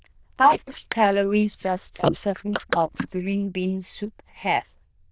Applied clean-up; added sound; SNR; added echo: neural diffusion model UNIVERSE++.